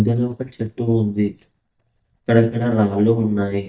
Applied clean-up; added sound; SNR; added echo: neural mask model DeepFilterNet 3.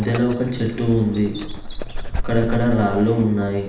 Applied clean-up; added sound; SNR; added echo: none; Dog; 7 dB; reverberation time 0.8 s.